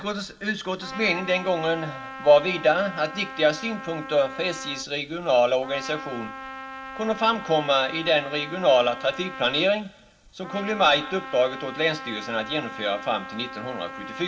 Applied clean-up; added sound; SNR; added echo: none; Trumpet; 13 dB; reverberation time 0.2 s.